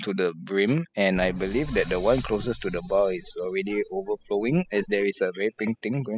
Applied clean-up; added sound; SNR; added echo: classical method spectral subtraction.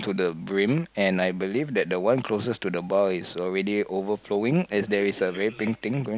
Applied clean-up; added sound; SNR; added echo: none; none; none; none.